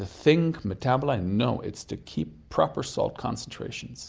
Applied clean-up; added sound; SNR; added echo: none; none; none; none.